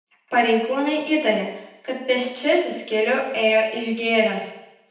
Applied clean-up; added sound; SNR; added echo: none; none; none; reverberation time 0.9 s.